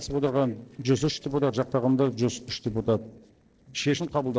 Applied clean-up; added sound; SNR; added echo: neural separator model SepFormer DNS4.